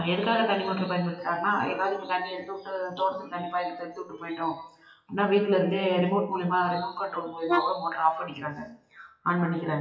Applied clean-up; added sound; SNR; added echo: classical method WPE with log-MMSE.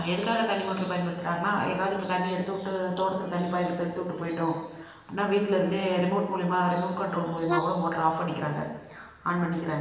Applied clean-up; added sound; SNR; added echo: none; Brass instrument; 7 dB; reverberation time 1.1 s.